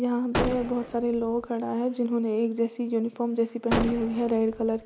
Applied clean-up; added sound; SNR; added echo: none; Gunshot, gunfire; 6 dB; none.